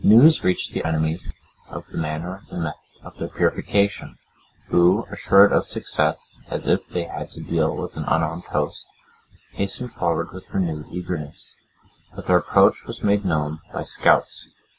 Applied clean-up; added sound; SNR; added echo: none; none; none; none.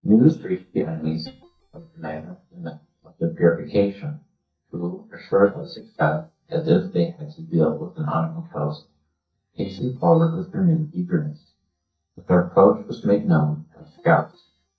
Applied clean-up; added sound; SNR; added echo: neural mask model DeepFilterNet 3.